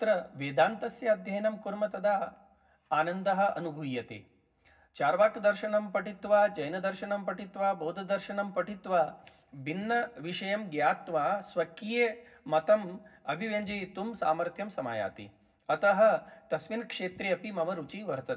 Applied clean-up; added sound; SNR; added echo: none; none; none; reverberation time 0.4 s.